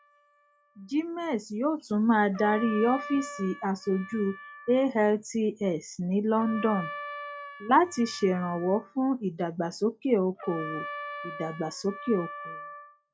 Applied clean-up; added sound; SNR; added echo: classical method log-MMSE.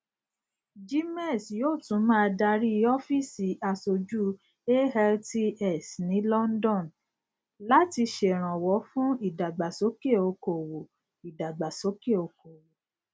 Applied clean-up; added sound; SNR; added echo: none; none; none; none.